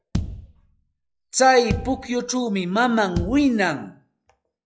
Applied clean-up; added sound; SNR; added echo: classical method log-MMSE.